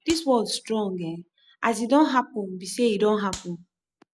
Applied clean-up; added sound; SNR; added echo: none; Clapping; 17 dB; none.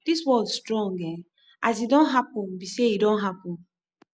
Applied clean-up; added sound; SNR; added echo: none; none; none; none.